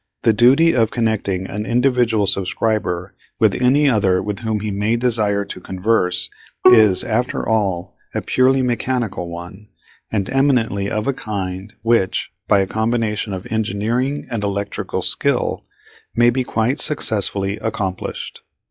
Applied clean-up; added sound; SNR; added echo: classical method log-MMSE.